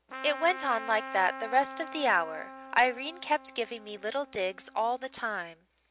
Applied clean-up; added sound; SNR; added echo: none; Trumpet; 13 dB; none.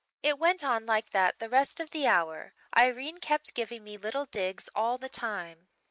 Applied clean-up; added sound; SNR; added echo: neural mask model Resemble Enhance denoiser.